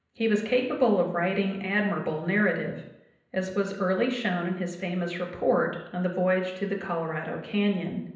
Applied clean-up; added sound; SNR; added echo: none; none; none; reverberation time 0.8 s.